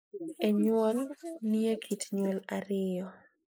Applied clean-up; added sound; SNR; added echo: neural mask model Resemble Enhance denoiser.